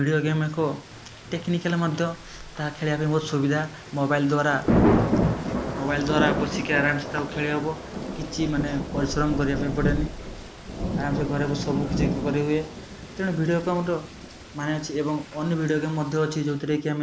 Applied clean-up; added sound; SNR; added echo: none; Thunder / Rain; 3 dB; none.